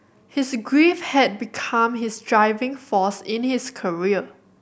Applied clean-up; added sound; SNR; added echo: none; none; none; none.